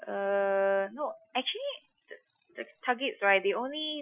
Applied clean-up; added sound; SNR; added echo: classical method Wiener filter.